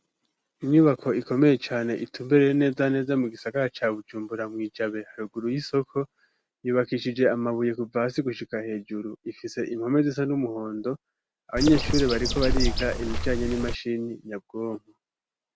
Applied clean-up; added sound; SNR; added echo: none; Bird; 0 dB; none.